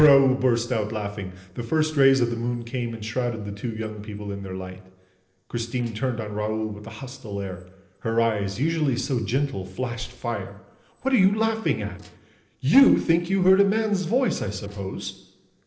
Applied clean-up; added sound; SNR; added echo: neural separator model SepFormer DNS4.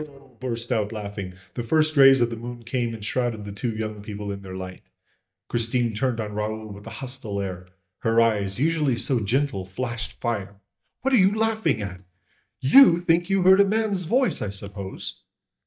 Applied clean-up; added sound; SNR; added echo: neural mask model DeepFilterNet 3.